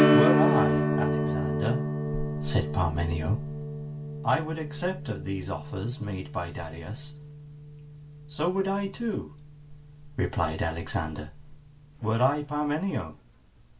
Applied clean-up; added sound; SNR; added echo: none; Strum; 0 dB; reverberation time 0.1 s.